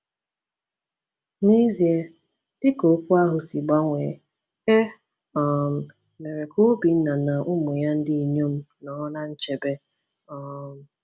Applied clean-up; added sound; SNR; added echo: none; none; none; none.